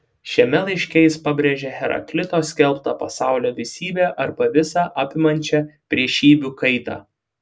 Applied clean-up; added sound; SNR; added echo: none; none; none; none.